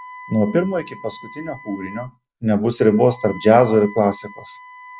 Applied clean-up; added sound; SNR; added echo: none; Wind instrument, woodwind instrument; 19 dB; none.